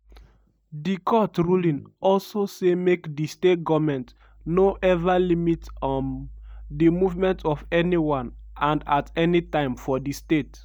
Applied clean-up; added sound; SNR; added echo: neural mask model DeepFilterNet 3.